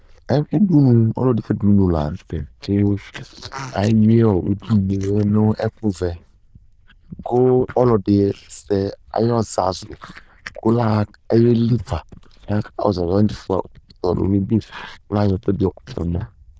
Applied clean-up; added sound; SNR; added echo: neural diffusion model UNIVERSE++.